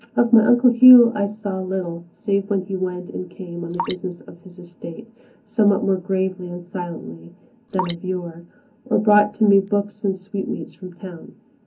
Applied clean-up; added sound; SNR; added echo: none; Drip; 13 dB; reverberation time 0.4 s.